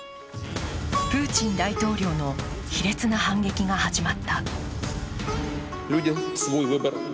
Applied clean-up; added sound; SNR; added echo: none; Plucked string instrument; 10 dB; none.